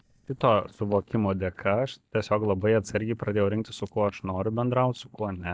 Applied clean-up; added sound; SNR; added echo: neural mask model DeepFilterNet 3.